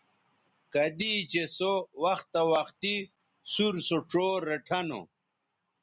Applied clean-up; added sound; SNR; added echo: none; none; none; none.